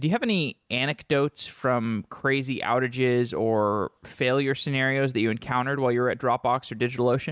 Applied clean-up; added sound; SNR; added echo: none; none; none; none.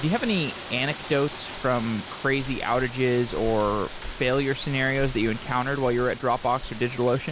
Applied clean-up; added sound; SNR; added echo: none; Rain; 11 dB; none.